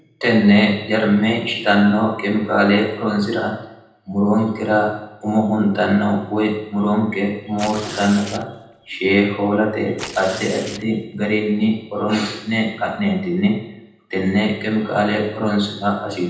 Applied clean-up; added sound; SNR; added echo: none; Tearing; 16 dB; reverberation time 0.8 s.